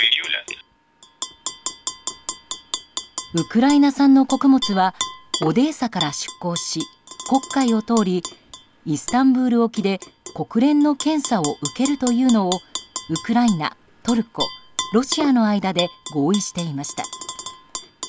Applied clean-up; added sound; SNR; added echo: none; Tap / Glass; 12 dB; none.